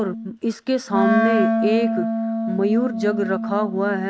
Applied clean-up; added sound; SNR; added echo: neural mask model RNNoise.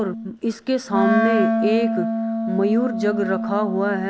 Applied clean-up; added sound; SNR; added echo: none; Wind instrument, woodwind instrument; 0 dB; none.